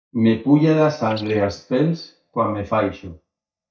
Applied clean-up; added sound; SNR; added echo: neural mask model DeepFilterNet 3.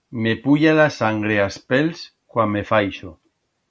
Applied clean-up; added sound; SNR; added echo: none; none; none; none.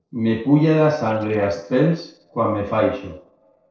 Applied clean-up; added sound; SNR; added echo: neural separator model SepFormer DNS4.